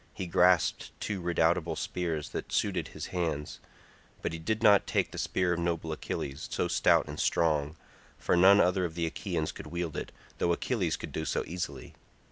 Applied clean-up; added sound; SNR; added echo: none; none; none; none.